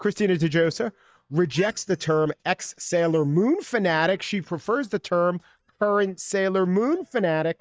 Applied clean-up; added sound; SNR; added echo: neural mask model DeepFilterNet 3.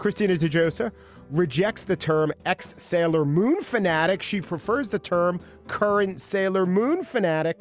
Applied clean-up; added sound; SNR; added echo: none; none; none; none.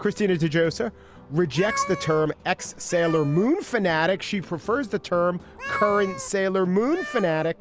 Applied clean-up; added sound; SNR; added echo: none; Meow; 12 dB; none.